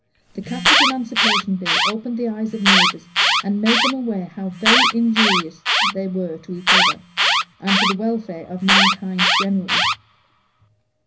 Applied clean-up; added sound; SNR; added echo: none; Alarm; -5 dB; reverberation time 0.5 s.